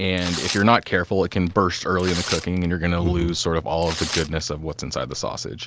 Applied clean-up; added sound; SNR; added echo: none; Tearing; 12 dB; none.